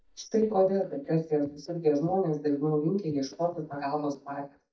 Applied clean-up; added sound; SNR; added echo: neural mask model DeepFilterNet 3.